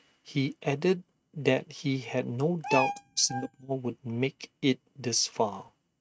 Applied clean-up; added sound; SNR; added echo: neural mask model RNNoise.